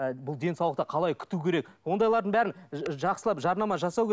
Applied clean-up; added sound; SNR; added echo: none; none; none; none.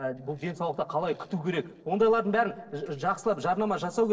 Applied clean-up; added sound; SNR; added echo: neural separator model SepFormer DNS4.